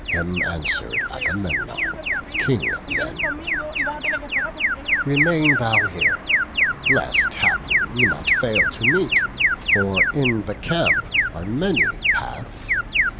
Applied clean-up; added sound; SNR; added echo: none; Alarm; -4 dB; none.